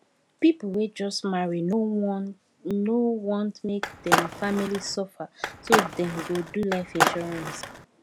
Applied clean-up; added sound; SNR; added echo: none; Skateboard; 0 dB; none.